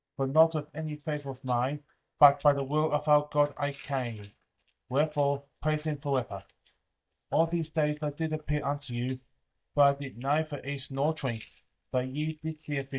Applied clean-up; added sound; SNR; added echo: neural mask model DeepFilterNet 3.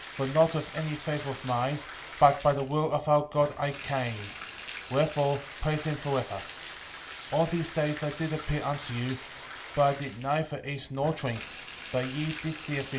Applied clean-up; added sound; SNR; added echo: none; Bathtub (filling or washing); 12 dB; reverberation time 0.5 s.